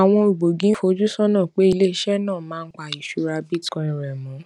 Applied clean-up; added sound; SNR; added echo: none; none; none; none.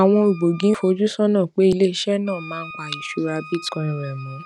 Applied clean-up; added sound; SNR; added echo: none; Wind instrument, woodwind instrument; 19 dB; none.